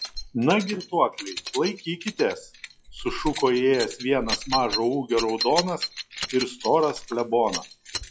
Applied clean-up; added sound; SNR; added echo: classical method log-MMSE.